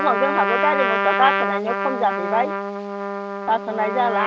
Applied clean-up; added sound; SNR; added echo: none; Trumpet; 1 dB; none.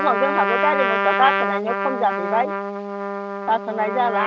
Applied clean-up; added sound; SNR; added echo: neural mask model RNNoise.